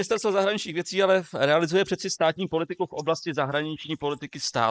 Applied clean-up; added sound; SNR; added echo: neural mask model Resemble Enhance denoiser.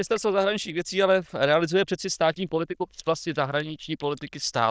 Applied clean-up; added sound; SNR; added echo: neural diffusion model UNIVERSE++.